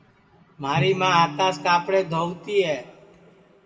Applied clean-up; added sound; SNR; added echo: none; Bowed string instrument; 10 dB; reverberation time 1.2 s.